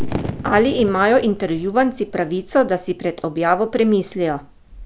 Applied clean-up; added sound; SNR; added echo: none; Fireworks; 12 dB; none.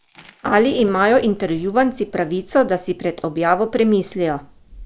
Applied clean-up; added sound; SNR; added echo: neural mask model Resemble Enhance denoiser.